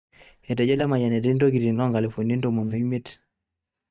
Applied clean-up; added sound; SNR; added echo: neural mask model DeepFilterNet 3.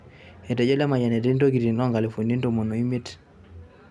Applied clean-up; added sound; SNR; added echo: none; none; none; none.